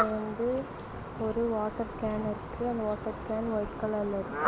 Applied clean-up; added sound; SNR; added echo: none; Fowl; 4 dB; none.